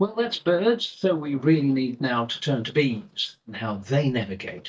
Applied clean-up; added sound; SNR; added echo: neural mask model DeepFilterNet 3.